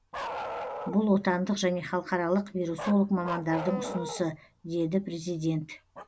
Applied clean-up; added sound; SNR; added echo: none; Bark; 11 dB; none.